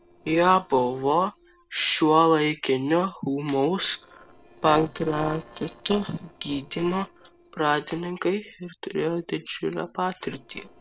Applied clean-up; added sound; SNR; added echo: neural separator model SepFormer DNS4.